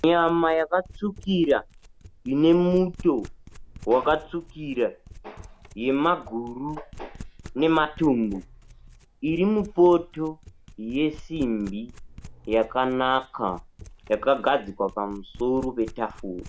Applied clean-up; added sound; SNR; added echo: none; Domestic sounds, home sounds; 19 dB; none.